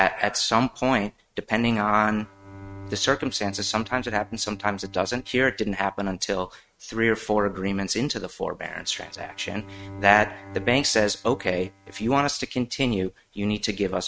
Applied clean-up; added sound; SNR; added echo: neural mask model RNNoise.